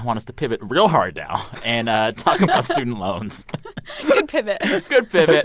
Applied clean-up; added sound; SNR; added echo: none; none; none; none.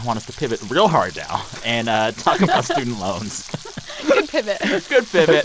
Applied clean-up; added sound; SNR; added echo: none; Frying (food); 19 dB; none.